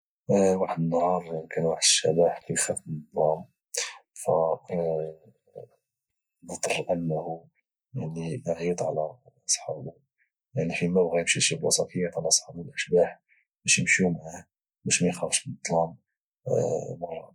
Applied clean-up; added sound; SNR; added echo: neural mask model DeepFilterNet 3.